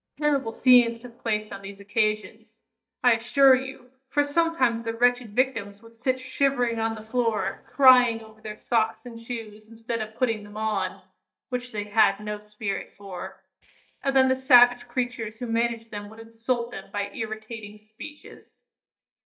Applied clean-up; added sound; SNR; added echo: neural mask model DeepFilterNet 3.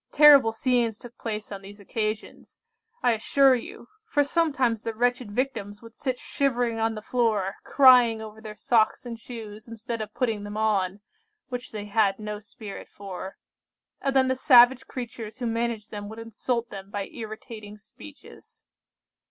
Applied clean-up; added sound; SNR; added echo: none; none; none; none.